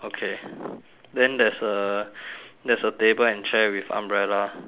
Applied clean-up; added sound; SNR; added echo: none; none; none; none.